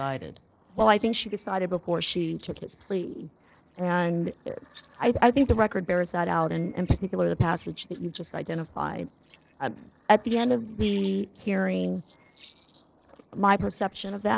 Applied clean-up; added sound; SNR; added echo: neural separator model SepFormer DNS4.